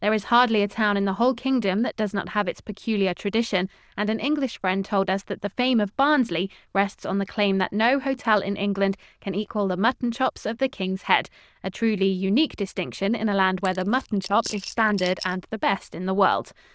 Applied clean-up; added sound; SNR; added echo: neural diffusion model UNIVERSE++.